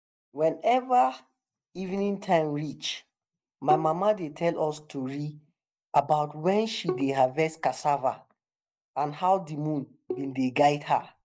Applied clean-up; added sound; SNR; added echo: neural mask model DeepFilterNet 3.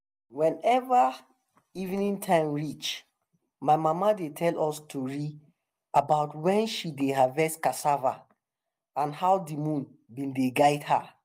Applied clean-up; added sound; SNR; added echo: none; none; none; none.